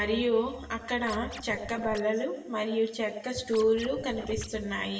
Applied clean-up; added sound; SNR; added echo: none; Scratching (performance technique); 14 dB; reverberation time 1.1 s.